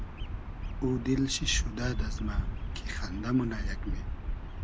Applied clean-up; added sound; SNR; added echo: none; Bird vocalization, bird call, bird song; 0 dB; none.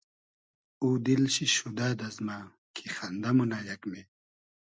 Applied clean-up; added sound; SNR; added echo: none; none; none; none.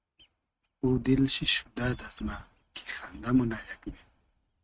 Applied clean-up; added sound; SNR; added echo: neural mask model RNNoise.